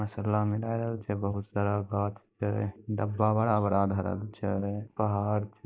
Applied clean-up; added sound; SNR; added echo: neural mask model DeepFilterNet 3.